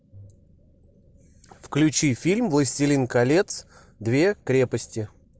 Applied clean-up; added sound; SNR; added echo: none; none; none; none.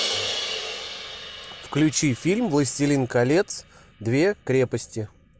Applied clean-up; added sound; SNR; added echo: none; Crash cymbal; 10 dB; none.